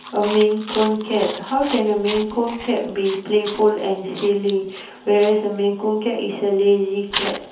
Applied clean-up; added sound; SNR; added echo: none; Chewing, mastication; 14 dB; reverberation time 0.5 s.